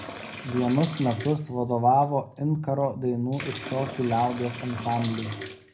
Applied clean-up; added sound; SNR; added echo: none; Bathtub (filling or washing) / Liquid; 12 dB; reverberation time 0.4 s.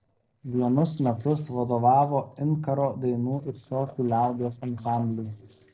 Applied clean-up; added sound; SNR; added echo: neural separator model SepFormer DNS4.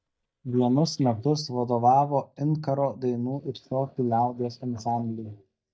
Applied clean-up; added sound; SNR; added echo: neural mask model DeepFilterNet 3.